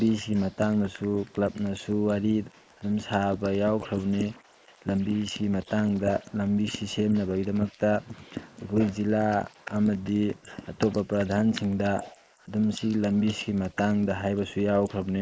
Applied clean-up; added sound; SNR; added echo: neural mask model Resemble Enhance denoiser.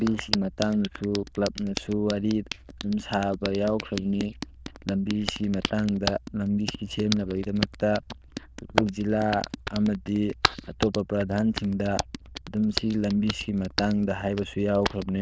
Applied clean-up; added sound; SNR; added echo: neural diffusion model UNIVERSE++.